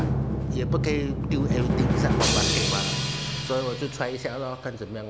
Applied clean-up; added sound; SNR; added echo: none; Drum; -5 dB; none.